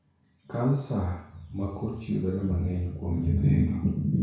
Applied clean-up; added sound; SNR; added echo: none; none; none; reverberation time 0.6 s.